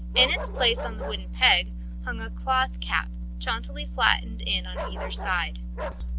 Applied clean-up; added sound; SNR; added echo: none; Bark; 13 dB; none.